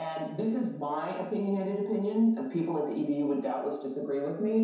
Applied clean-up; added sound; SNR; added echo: none; none; none; reverberation time 0.7 s.